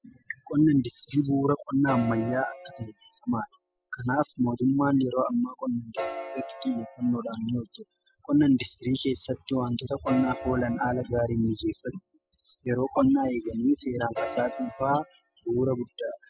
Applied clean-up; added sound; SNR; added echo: classical method spectral subtraction.